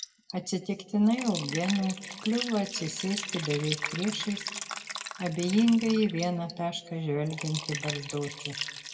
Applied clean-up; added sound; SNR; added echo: none; Liquid; 9 dB; reverberation time 1.0 s.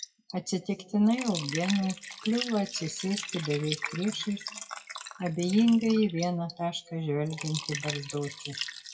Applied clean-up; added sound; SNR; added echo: classical method WPE with log-MMSE.